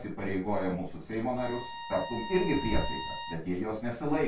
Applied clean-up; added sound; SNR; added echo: none; Bowed string instrument; 10 dB; reverberation time 0.2 s.